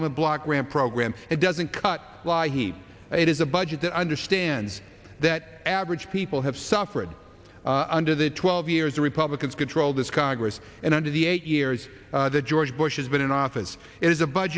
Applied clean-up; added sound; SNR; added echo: none; none; none; none.